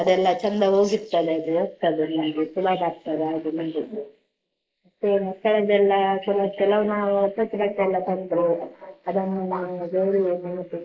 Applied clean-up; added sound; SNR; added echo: neural mask model Resemble Enhance denoiser.